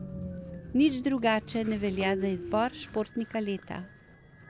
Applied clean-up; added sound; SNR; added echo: none; Train; 11 dB; none.